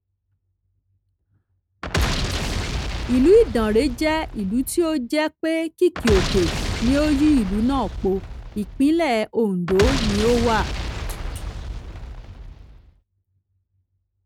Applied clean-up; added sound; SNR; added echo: none; Boom; 4 dB; none.